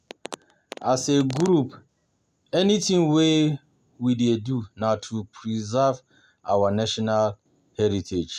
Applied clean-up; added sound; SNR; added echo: none; none; none; none.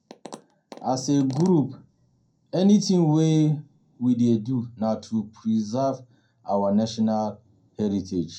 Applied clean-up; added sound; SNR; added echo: none; none; none; reverberation time 0.2 s.